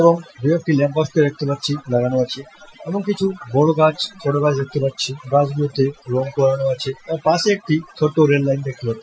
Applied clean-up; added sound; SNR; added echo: classical method Wiener filter.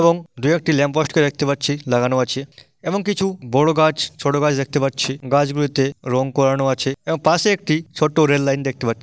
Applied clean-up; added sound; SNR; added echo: none; none; none; none.